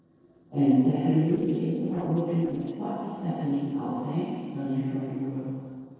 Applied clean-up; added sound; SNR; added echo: neural separator model SepFormer DNS4.